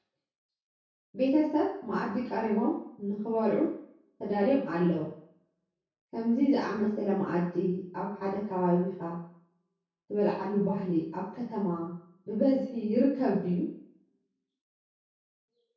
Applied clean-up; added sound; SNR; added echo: none; none; none; reverberation time 0.6 s.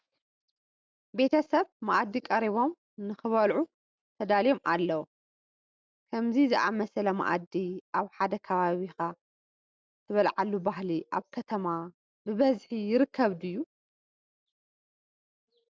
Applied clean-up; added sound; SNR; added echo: none; none; none; none.